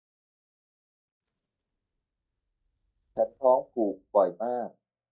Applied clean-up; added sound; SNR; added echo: neural mask model DeepFilterNet 3.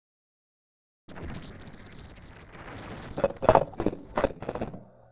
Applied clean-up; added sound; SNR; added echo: neural separator model SepFormer DNS4.